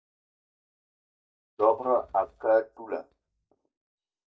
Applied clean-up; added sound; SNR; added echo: neural mask model DeepFilterNet 3.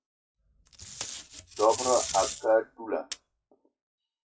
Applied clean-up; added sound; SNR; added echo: classical method WPE with log-MMSE.